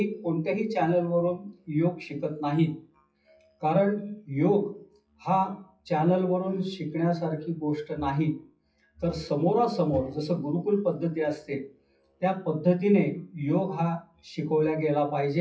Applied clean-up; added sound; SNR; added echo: classical method WPE with log-MMSE.